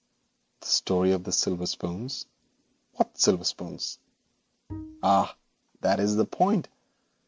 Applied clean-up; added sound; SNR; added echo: none; Bowed string instrument; 14 dB; none.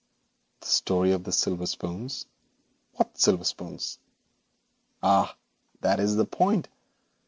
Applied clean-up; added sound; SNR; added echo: none; none; none; none.